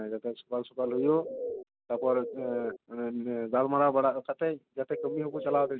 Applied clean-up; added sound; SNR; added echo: none; Bird; 6 dB; none.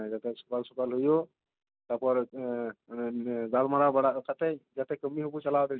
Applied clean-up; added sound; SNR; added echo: none; none; none; none.